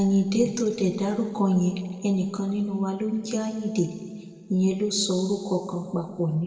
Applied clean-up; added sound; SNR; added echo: none; none; none; reverberation time 1.7 s.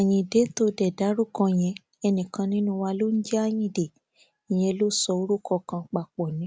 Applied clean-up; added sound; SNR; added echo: none; none; none; none.